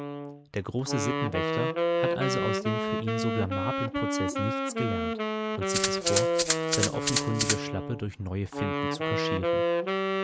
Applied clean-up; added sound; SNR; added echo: none; Wind instrument, woodwind instrument + Rattle (instrument); -5 dB; none.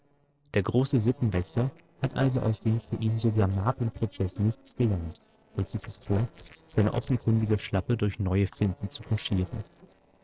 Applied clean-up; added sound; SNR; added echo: neural separator model SepFormer DNS4.